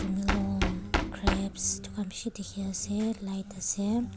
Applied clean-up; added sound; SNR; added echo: none; Knock; 3 dB; none.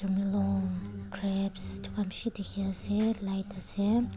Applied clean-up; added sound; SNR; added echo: none; none; none; none.